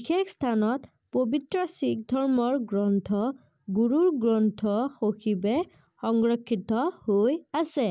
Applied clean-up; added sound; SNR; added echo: none; none; none; none.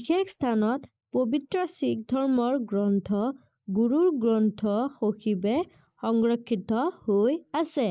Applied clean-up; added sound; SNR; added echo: neural mask model Resemble Enhance denoiser.